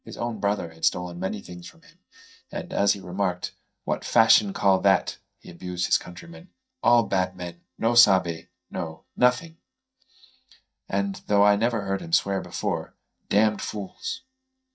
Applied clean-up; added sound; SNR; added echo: neural mask model DeepFilterNet 3.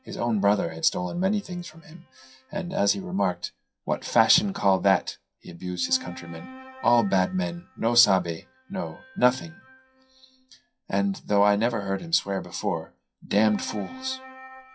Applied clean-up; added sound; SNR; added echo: classical method WPE with log-MMSE.